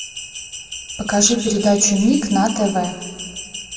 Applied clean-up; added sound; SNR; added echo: none; Bell; 13 dB; reverberation time 1.6 s.